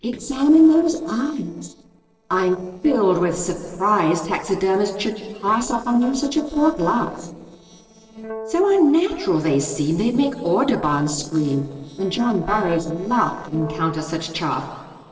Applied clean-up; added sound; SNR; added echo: neural separator model SepFormer DNS4.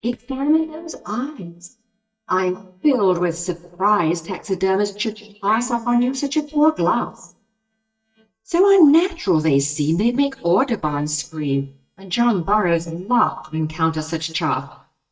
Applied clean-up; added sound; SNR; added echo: neural mask model DeepFilterNet 3.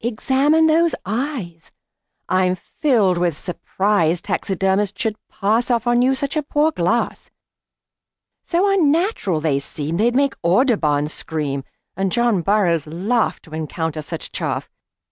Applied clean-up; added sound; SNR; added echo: none; none; none; none.